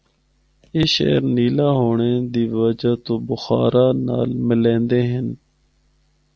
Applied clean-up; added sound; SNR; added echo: none; none; none; none.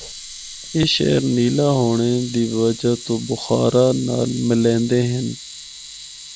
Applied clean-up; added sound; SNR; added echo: none; Camera; 15 dB; none.